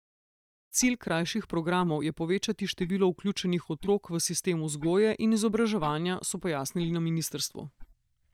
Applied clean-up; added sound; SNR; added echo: neural mask model DeepFilterNet 3.